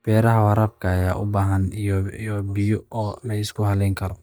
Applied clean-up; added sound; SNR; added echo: neural mask model DeepFilterNet 3.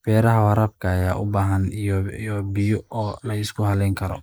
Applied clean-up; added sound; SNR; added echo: neural mask model Resemble Enhance denoiser.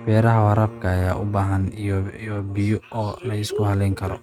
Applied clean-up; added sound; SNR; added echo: neural mask model RNNoise.